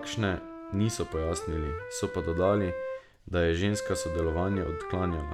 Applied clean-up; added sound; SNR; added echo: none; Wind instrument, woodwind instrument; 8 dB; none.